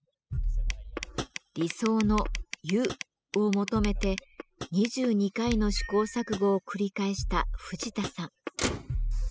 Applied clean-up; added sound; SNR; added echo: classical method spectral subtraction.